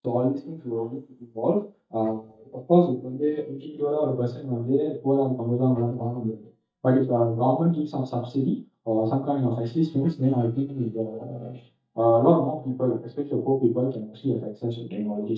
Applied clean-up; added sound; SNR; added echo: neural mask model DeepFilterNet 3.